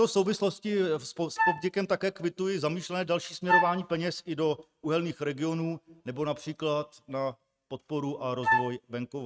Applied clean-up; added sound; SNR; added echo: neural mask model RNNoise.